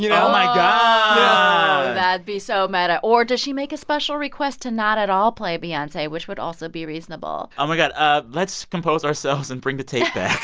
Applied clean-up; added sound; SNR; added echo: none; none; none; none.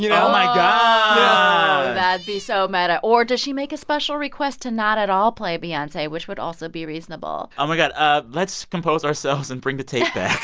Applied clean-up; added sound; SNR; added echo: none; Cat; 20 dB; none.